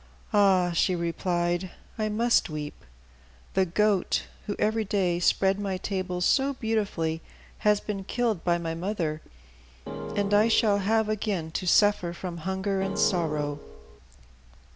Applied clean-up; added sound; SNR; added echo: none; Keyboard (musical); 9 dB; none.